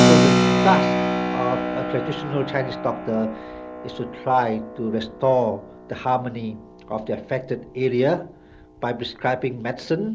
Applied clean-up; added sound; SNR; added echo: none; Keyboard (musical); 0 dB; none.